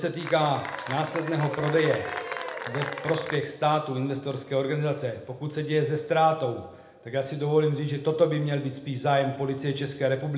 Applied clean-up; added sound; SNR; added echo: none; Applause / Cheering; 9 dB; reverberation time 0.7 s.